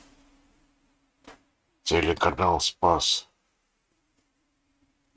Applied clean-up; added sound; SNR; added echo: neural mask model RNNoise.